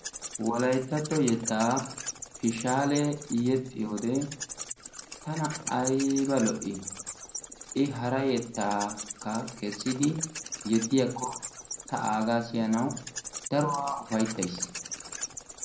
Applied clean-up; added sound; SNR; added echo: none; Wild animals; 10 dB; reverberation time 0.5 s.